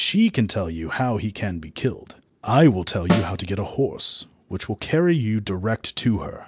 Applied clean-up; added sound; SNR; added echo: none; Snare drum; 7 dB; none.